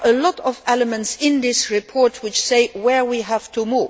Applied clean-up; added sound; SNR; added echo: none; none; none; none.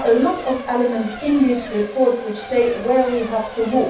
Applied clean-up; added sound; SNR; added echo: none; Race car, auto racing / Accelerating, revving, vroom / Mechanisms; 14 dB; reverberation time 0.7 s.